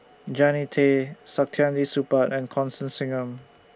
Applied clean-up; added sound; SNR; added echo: none; none; none; none.